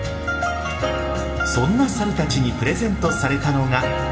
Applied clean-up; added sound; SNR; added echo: none; none; none; reverberation time 1.1 s.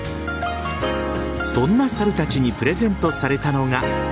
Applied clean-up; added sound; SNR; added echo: none; none; none; none.